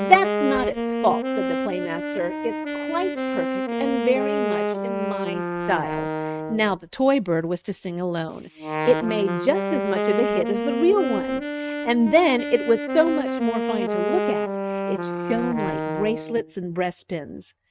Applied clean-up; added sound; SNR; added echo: neural mask model RNNoise.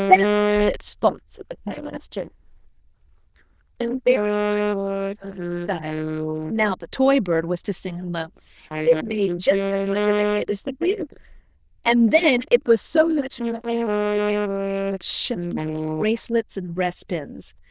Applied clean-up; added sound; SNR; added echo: neural diffusion model UNIVERSE++.